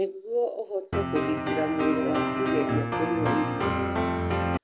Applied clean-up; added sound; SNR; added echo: none; Piano; -3 dB; none.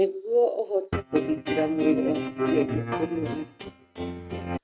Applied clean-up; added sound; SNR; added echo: neural mask model RNNoise.